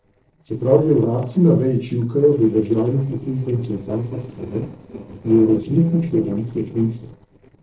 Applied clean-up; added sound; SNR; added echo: neural separator model SepFormer DNS4.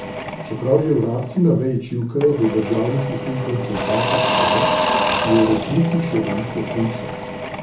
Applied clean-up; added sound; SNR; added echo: none; Engine / Drill / Mechanisms; 2 dB; reverberation time 0.6 s.